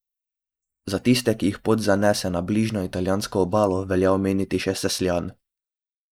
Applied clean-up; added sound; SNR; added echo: neural mask model Resemble Enhance denoiser.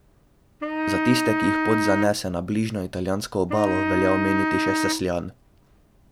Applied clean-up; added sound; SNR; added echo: none; Wind instrument, woodwind instrument; 1 dB; none.